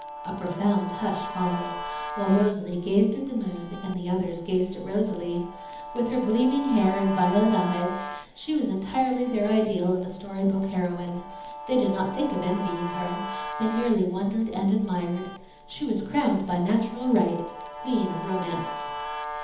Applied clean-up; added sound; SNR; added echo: none; Guitar; 11 dB; reverberation time 1.3 s.